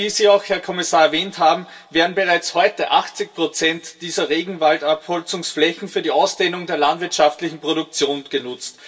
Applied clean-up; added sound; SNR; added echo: none; none; none; reverberation time 0.2 s.